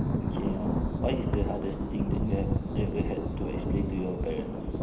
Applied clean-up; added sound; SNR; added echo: none; Thunder / Rain; -5 dB; reverberation time 0.9 s.